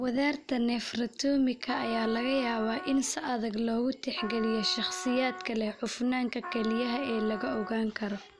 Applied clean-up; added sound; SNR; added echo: none; Trumpet; 12 dB; none.